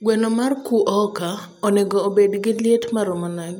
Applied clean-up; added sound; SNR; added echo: none; none; none; none.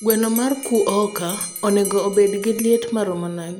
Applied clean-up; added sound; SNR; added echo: none; Bell; 13 dB; none.